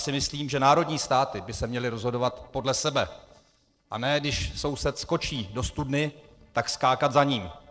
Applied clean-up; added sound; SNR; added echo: neural separator model SepFormer DNS4.